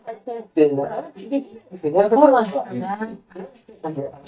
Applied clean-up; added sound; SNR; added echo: neural mask model DeepFilterNet 3.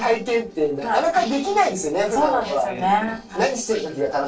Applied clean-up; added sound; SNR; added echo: neural separator model SepFormer DNS4.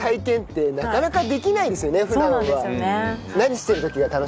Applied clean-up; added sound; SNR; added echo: none; none; none; none.